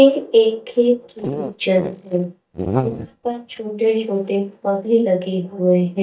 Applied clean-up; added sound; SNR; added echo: neural mask model DeepFilterNet 3.